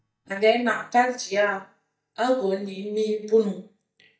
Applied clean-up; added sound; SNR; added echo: neural mask model DeepFilterNet 3.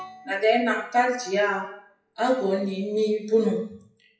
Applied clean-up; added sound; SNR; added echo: classical method WPE with log-MMSE.